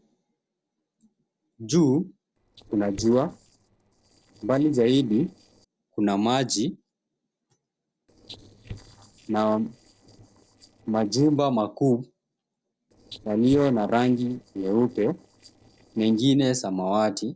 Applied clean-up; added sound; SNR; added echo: neural separator model SepFormer DNS4.